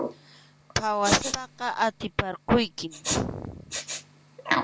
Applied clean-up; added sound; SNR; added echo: none; Respiratory sounds; 5 dB; none.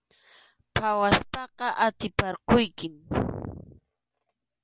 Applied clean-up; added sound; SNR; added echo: none; none; none; none.